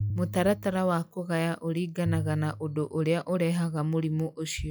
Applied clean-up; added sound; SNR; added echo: classical method log-MMSE.